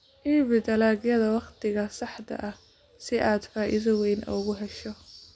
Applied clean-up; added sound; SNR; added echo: none; none; none; none.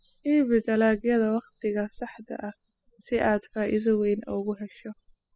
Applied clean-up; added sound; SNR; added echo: classical method spectral subtraction.